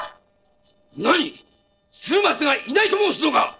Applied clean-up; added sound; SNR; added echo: neural separator model SepFormer DNS4.